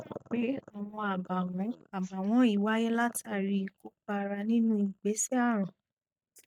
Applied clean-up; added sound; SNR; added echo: neural mask model DeepFilterNet 3.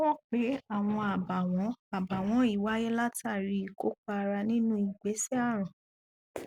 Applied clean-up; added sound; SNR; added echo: none; none; none; none.